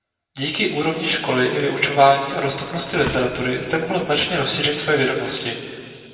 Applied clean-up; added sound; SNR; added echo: none; Slam; 15 dB; reverberation time 2.3 s.